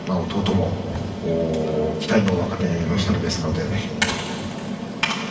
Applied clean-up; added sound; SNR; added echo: none; Drawer open or close; 16 dB; reverberation time 2.7 s.